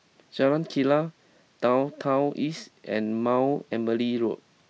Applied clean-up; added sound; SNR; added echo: none; none; none; none.